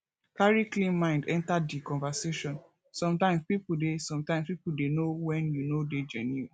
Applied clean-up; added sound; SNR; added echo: none; none; none; none.